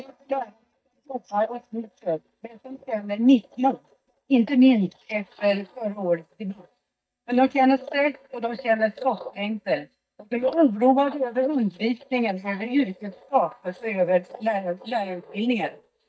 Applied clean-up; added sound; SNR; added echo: neural mask model DeepFilterNet 3.